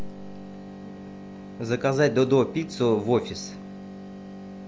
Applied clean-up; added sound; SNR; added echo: none; none; none; none.